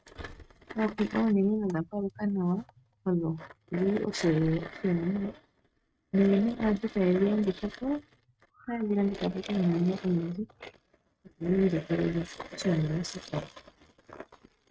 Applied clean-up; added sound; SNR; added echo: neural mask model RNNoise.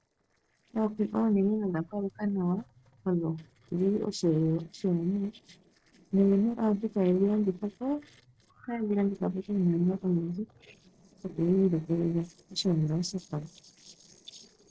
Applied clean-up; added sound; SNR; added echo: neural separator model SepFormer DNS4.